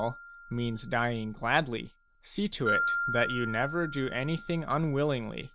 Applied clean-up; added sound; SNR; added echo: none; Glockenspiel; 6 dB; none.